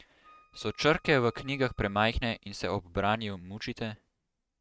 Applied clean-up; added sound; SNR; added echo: neural mask model RNNoise.